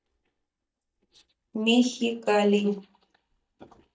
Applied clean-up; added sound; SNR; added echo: neural mask model DeepFilterNet 3.